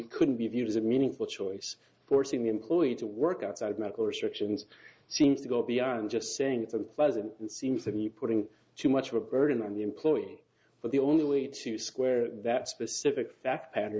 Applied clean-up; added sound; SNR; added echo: none; none; none; none.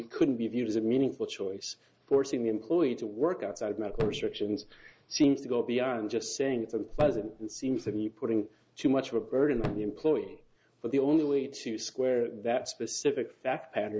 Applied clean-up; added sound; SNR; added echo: none; Thump, thud; 11 dB; none.